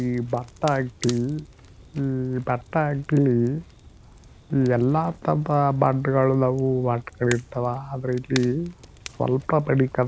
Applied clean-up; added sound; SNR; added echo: none; Crackle; 19 dB; none.